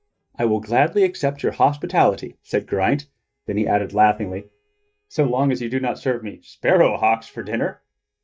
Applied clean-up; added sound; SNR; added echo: neural mask model DeepFilterNet 3.